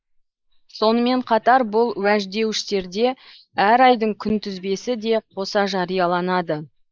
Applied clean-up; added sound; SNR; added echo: neural mask model Resemble Enhance denoiser.